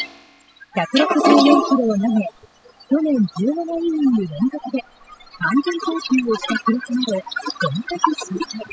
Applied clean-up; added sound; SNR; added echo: classical method spectral subtraction.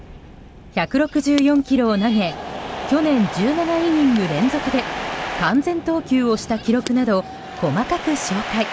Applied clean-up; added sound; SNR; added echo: none; none; none; none.